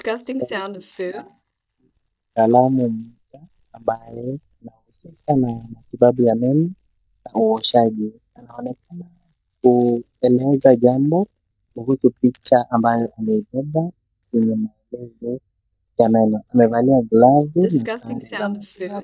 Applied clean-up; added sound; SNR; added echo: neural mask model DeepFilterNet 3.